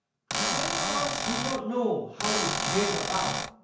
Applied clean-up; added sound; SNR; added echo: none; Cupboard open or close / Door; -3 dB; reverberation time 0.5 s.